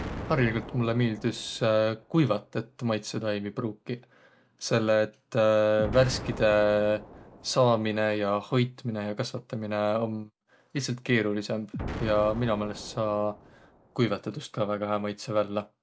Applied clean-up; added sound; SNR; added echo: none; Explosion; 15 dB; none.